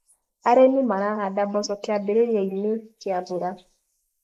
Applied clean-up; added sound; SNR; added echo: neural mask model Resemble Enhance denoiser.